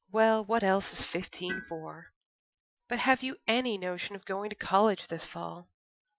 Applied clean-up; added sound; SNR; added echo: classical method Wiener filter.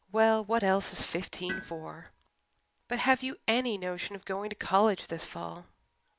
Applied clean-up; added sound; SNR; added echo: none; Tools; 17 dB; none.